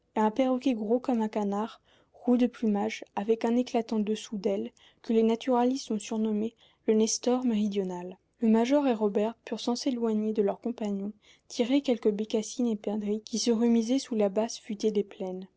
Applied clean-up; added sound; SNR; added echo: none; none; none; none.